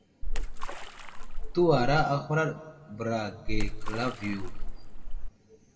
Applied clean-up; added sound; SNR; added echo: none; Splash, splatter; -2 dB; reverberation time 1.4 s.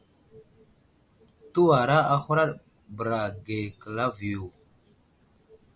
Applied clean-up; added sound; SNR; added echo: none; none; none; none.